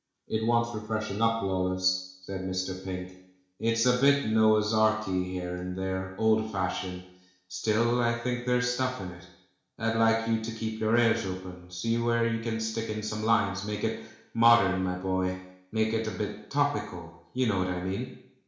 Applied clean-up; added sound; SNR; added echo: none; none; none; reverberation time 0.7 s.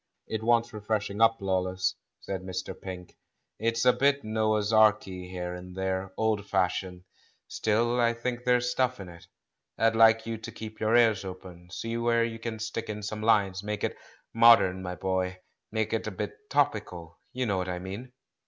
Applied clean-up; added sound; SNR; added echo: none; none; none; none.